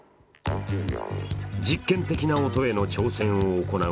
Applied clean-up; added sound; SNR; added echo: none; none; none; none.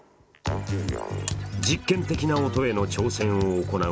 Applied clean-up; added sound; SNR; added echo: none; Alarm; 17 dB; none.